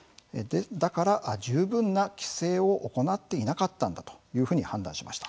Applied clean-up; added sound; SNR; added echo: none; none; none; none.